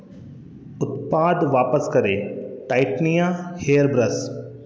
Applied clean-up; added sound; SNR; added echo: none; none; none; none.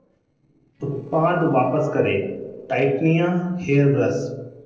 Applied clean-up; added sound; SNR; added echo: neural separator model SepFormer DNS4.